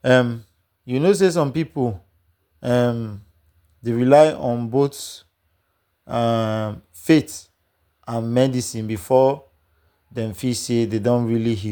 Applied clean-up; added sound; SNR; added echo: none; none; none; none.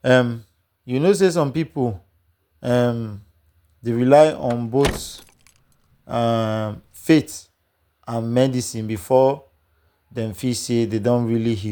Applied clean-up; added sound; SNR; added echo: none; Car; 14 dB; none.